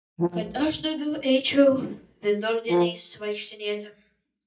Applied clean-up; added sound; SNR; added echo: neural mask model DeepFilterNet 3.